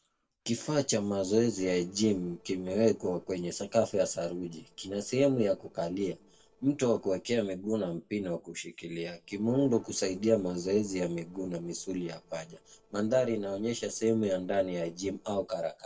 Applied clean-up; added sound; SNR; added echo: neural separator model SepFormer DNS4.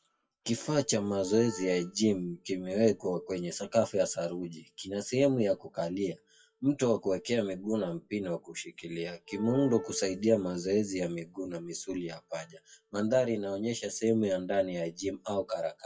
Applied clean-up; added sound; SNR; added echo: classical method WPE with log-MMSE.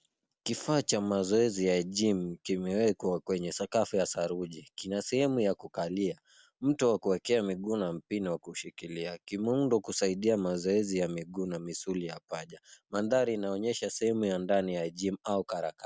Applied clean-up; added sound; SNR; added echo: none; none; none; none.